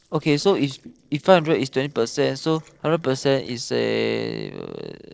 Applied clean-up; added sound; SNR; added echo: neural separator model SepFormer DNS4.